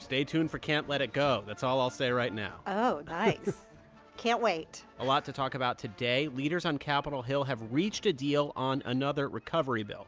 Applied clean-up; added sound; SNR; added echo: none; none; none; none.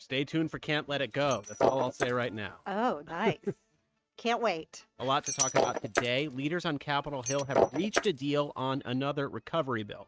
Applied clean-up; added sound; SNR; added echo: neural mask model RNNoise.